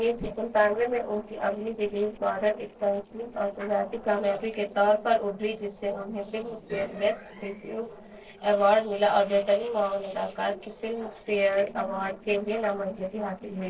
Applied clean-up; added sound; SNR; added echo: neural separator model SepFormer DNS4.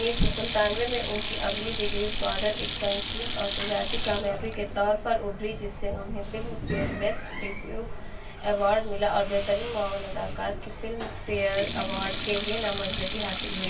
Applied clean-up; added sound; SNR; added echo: none; Sink (filling or washing); 3 dB; reverberation time 0.2 s.